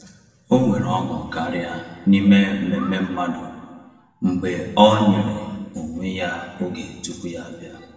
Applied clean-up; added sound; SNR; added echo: none; none; none; reverberation time 1.4 s.